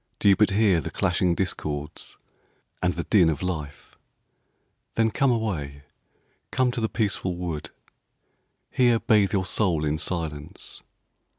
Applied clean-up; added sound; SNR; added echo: none; none; none; none.